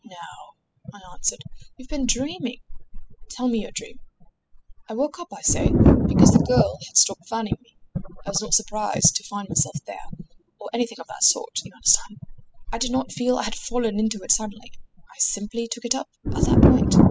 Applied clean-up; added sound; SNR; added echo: classical method spectral subtraction.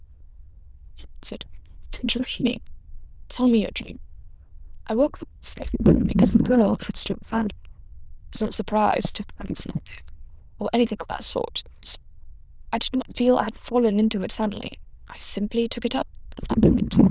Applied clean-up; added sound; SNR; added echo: neural diffusion model UNIVERSE++.